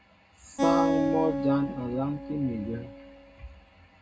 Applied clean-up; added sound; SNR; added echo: none; Acoustic guitar; 1 dB; reverberation time 0.3 s.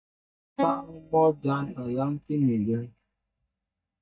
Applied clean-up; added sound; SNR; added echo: neural mask model DeepFilterNet 3.